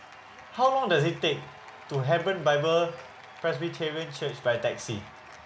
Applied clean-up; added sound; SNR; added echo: none; Applause / Cheering; 19 dB; none.